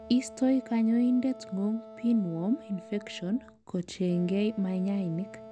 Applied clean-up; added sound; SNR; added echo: none; Wind instrument, woodwind instrument; 18 dB; none.